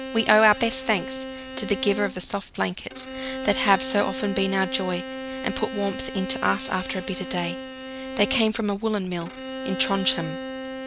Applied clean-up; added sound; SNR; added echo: none; Bowed string instrument; 9 dB; none.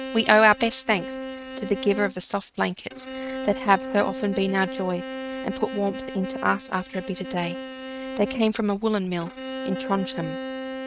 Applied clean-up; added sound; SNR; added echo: neural mask model RNNoise.